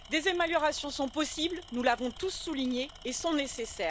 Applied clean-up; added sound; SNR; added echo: none; Tools; 17 dB; none.